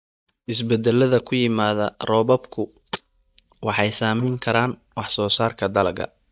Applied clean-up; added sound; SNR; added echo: neural mask model DeepFilterNet 3.